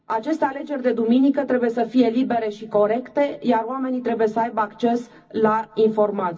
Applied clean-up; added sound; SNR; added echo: none; none; none; reverberation time 0.4 s.